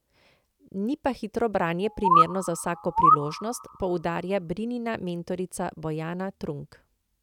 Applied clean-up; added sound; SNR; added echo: none; Bird; -5 dB; none.